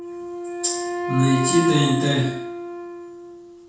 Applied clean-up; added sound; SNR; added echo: none; Wind instrument, woodwind instrument; 5 dB; reverberation time 0.6 s.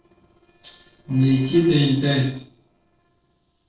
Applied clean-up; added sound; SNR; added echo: neural separator model SepFormer DNS4.